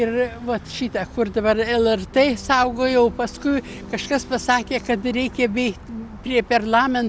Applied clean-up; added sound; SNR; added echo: none; none; none; none.